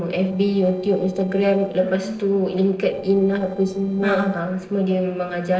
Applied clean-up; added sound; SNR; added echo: neural separator model SepFormer DNS4.